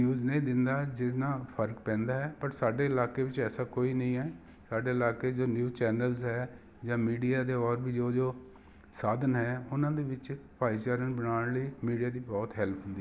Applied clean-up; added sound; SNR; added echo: none; none; none; none.